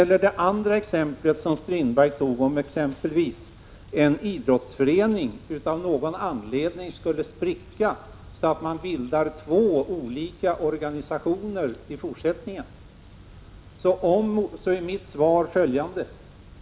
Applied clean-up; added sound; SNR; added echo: none; none; none; none.